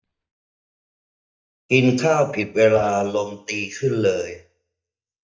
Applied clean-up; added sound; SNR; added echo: neural mask model DeepFilterNet 3.